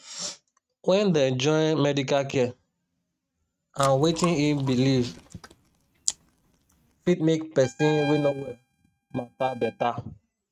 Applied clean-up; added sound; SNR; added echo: neural mask model RNNoise.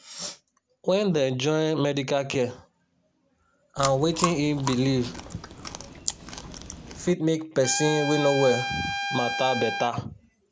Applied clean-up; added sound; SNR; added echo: none; Chewing, mastication + Trumpet; 6 dB; none.